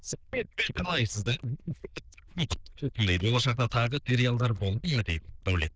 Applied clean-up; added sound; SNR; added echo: neural diffusion model UNIVERSE++.